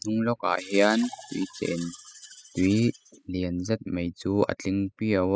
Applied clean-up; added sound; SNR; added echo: classical method spectral subtraction.